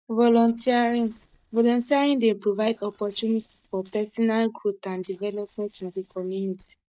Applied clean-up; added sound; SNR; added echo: neural mask model DeepFilterNet 3.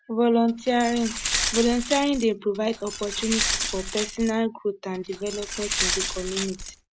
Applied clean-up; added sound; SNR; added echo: none; Glass; 4 dB; none.